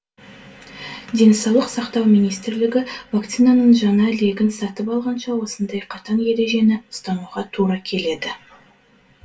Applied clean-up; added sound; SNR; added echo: none; none; none; reverberation time 0.1 s.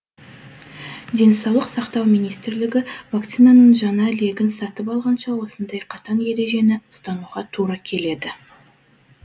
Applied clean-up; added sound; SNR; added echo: none; none; none; none.